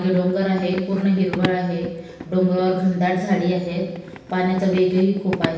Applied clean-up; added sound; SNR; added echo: none; Run; 13 dB; reverberation time 0.9 s.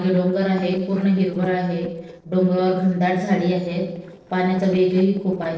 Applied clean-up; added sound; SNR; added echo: neural separator model SepFormer DNS4.